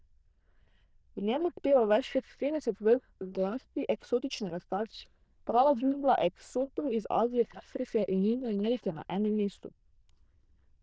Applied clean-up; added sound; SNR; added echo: neural diffusion model UNIVERSE++.